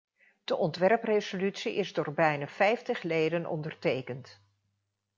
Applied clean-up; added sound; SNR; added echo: none; none; none; none.